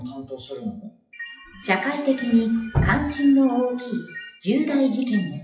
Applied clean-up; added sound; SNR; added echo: classical method WPE with log-MMSE.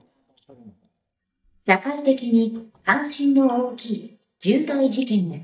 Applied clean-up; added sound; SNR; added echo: neural mask model DeepFilterNet 3.